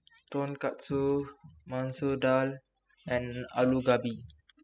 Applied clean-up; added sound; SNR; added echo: classical method spectral subtraction.